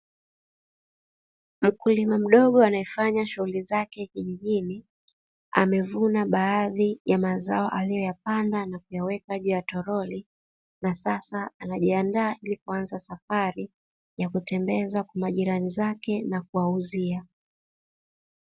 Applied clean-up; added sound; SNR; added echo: none; none; none; none.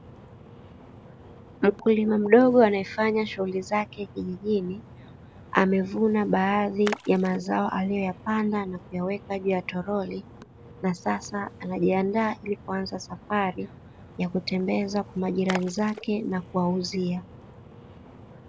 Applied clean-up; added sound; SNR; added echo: none; Splash, splatter; 18 dB; none.